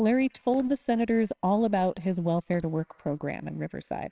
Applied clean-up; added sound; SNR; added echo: neural separator model SepFormer WHAMR!.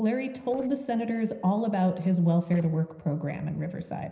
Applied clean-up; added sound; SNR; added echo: neural separator model SepFormer DNS4.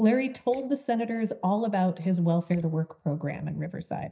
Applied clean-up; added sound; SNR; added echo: neural mask model DeepFilterNet 3.